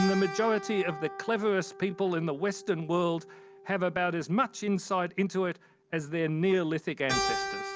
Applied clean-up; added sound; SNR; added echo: none; Keyboard (musical); 10 dB; none.